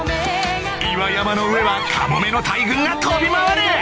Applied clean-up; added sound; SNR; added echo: none; Wind instrument, woodwind instrument; 14 dB; none.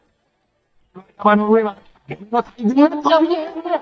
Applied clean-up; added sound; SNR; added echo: neural mask model DeepFilterNet 3.